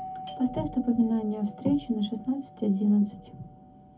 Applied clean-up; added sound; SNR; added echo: none; Doorbell; 17 dB; reverberation time 0.3 s.